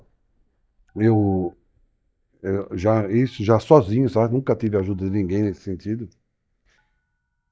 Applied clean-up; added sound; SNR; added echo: neural mask model DeepFilterNet 3.